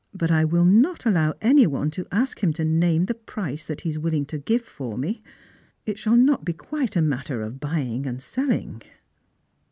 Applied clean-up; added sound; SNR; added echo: none; none; none; none.